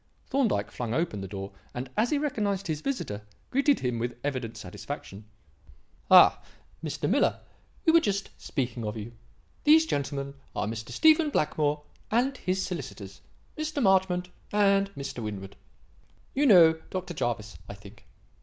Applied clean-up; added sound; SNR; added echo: none; none; none; none.